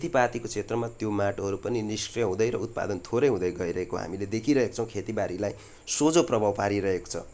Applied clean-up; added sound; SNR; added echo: none; none; none; none.